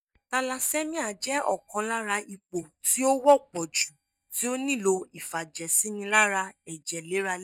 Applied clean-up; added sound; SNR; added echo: neural mask model DeepFilterNet 3.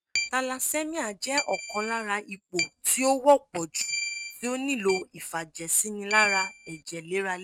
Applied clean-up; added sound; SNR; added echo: neural mask model RNNoise.